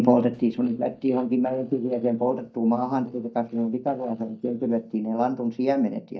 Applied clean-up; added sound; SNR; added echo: neural mask model DeepFilterNet 3.